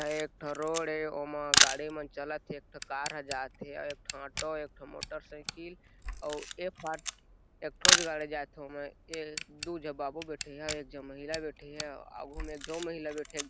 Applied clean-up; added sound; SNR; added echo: none; Camera; -3 dB; none.